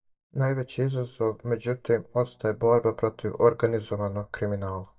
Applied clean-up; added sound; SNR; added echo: neural mask model DeepFilterNet 3.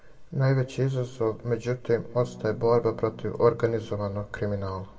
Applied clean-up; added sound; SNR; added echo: none; Electric guitar / Strum; 16 dB; reverberation time 1.5 s.